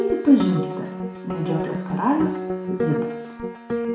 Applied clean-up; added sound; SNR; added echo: none; Piano; 3 dB; reverberation time 0.6 s.